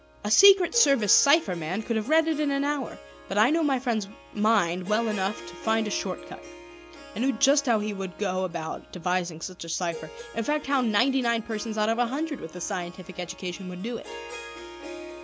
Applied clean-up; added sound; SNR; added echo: none; Harp; 16 dB; none.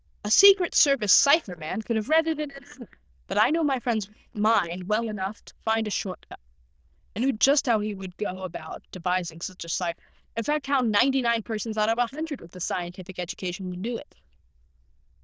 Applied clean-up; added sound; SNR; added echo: neural diffusion model UNIVERSE++.